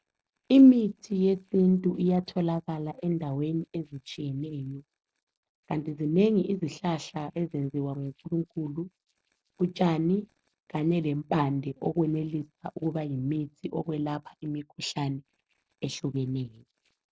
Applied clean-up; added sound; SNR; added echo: neural separator model SepFormer DNS4.